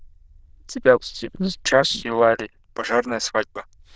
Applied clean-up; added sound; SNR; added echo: neural diffusion model UNIVERSE++.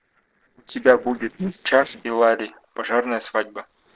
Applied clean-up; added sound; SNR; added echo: neural separator model SepFormer DNS4.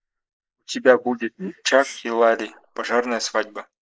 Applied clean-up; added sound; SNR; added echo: neural mask model Resemble Enhance denoiser.